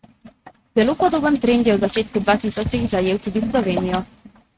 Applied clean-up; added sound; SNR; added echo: neural mask model RNNoise.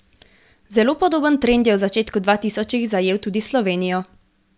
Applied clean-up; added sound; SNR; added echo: none; none; none; none.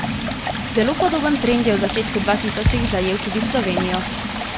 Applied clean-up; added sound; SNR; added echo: none; Thump, thud + Stream; 2 dB; none.